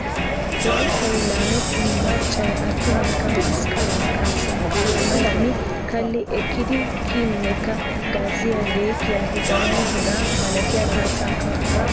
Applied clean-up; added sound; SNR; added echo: none; Crowd; -5 dB; none.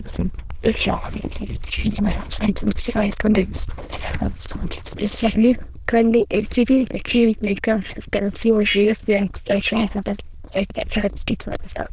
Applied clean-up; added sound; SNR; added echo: neural diffusion model UNIVERSE++.